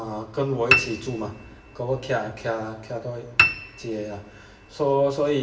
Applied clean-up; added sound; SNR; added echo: none; Piano; -1 dB; reverberation time 0.9 s.